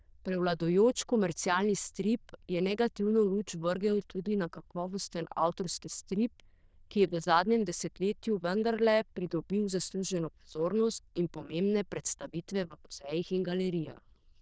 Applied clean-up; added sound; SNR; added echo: neural diffusion model UNIVERSE++.